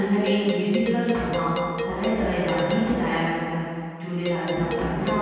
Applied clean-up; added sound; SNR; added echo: none; Doorbell; 7 dB; reverberation time 2.1 s.